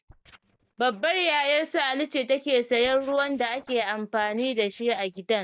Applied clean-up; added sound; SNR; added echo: neural mask model DeepFilterNet 3.